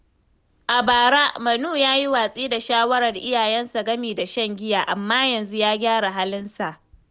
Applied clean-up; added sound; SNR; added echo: none; none; none; none.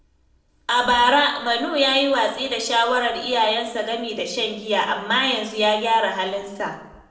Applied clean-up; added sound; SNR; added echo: none; none; none; reverberation time 0.7 s.